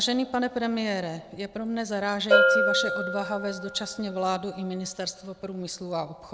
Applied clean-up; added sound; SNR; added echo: none; Bell; 0 dB; none.